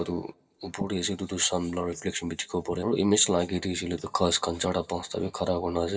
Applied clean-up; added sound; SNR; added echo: neural mask model DeepFilterNet 3.